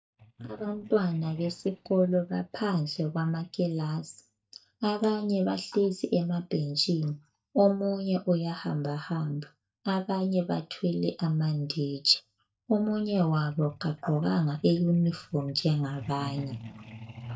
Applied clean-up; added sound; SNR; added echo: neural mask model DeepFilterNet 3.